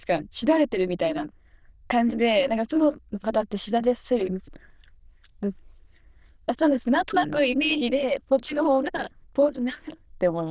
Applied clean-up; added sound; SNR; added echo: neural diffusion model UNIVERSE++.